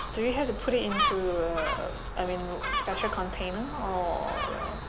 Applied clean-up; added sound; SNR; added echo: none; Gull, seagull; 2 dB; none.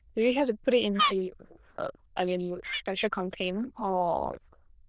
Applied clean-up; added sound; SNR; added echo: neural diffusion model UNIVERSE++.